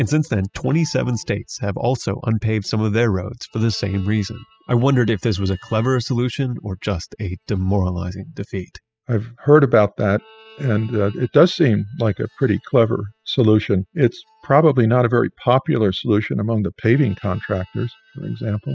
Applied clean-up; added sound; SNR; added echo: classical method spectral subtraction.